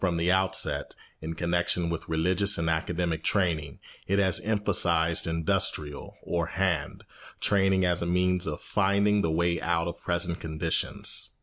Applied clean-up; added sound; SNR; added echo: none; none; none; none.